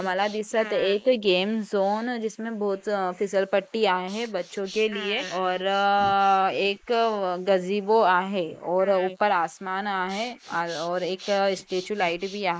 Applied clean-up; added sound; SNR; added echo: neural mask model Resemble Enhance denoiser.